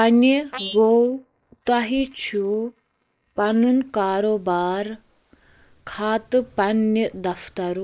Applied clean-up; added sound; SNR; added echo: neural mask model Resemble Enhance denoiser.